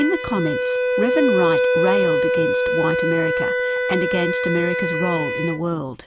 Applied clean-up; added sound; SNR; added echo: none; Wind instrument, woodwind instrument; -3 dB; none.